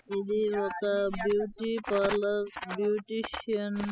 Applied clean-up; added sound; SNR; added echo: classical method spectral subtraction.